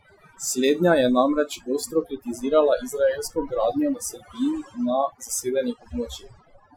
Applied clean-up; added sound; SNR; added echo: classical method Wiener filter.